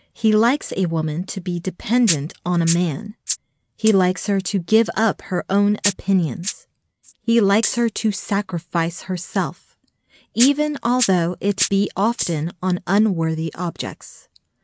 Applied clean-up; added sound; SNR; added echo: neural mask model RNNoise.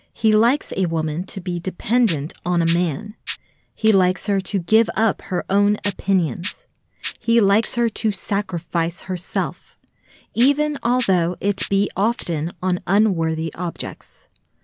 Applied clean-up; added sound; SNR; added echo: none; Rattle (instrument); 9 dB; none.